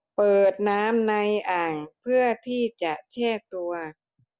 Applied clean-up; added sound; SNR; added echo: none; none; none; none.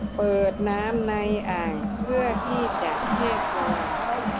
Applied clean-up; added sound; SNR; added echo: none; Crowd; 0 dB; none.